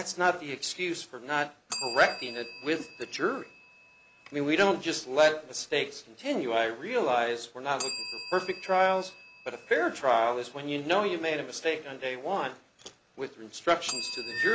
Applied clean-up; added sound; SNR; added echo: none; Bell; 15 dB; none.